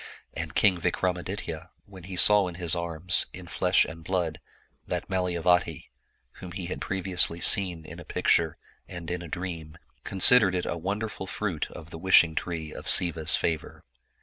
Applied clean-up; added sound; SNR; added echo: none; none; none; none.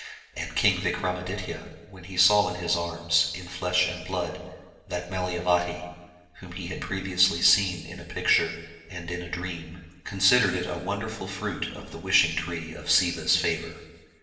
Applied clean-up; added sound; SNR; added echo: none; none; none; reverberation time 1.2 s.